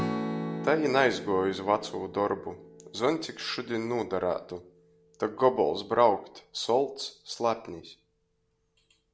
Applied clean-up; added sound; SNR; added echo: none; Strum; 12 dB; none.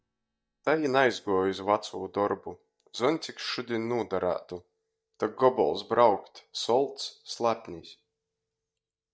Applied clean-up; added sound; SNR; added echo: neural mask model DeepFilterNet 3.